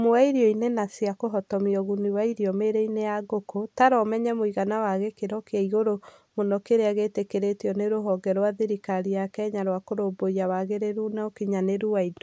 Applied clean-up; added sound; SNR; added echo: none; none; none; none.